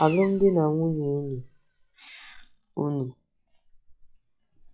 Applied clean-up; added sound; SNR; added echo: classical method log-MMSE.